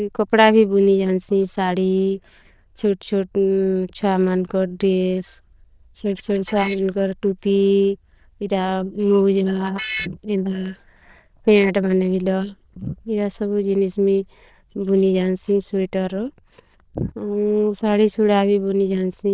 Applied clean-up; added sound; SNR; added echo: neural diffusion model UNIVERSE++.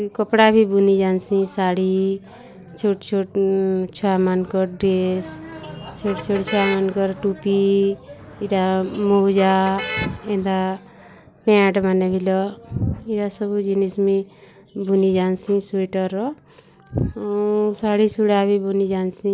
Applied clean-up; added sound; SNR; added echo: none; Motor vehicle (road); 14 dB; none.